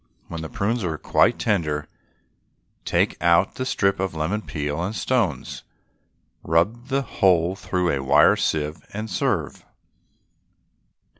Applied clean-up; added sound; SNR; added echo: none; none; none; none.